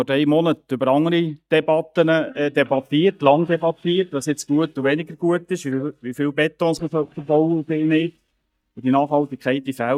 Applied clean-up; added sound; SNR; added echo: neural mask model DeepFilterNet 3.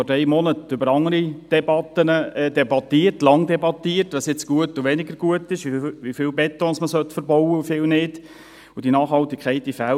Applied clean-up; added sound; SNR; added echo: none; none; none; none.